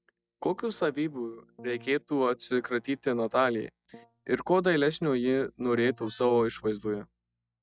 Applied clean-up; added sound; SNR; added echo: neural mask model DeepFilterNet 3.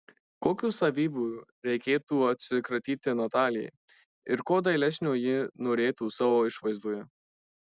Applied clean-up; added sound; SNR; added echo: none; none; none; none.